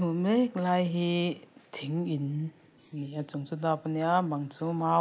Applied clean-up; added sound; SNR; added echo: neural mask model Resemble Enhance denoiser.